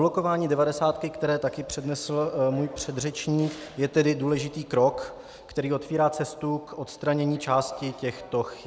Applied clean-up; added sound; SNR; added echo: none; none; none; none.